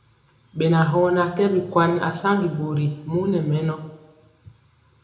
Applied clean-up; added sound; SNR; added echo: none; none; none; reverberation time 0.6 s.